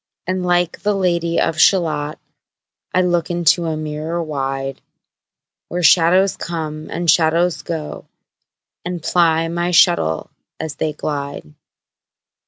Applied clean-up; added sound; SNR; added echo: none; none; none; none.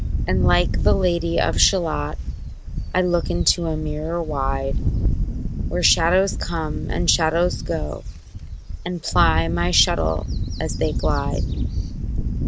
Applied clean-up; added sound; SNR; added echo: none; Wind / Bird; 0 dB; none.